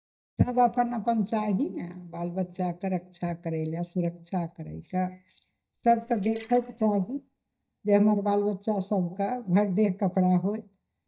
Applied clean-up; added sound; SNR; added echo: neural mask model DeepFilterNet 3.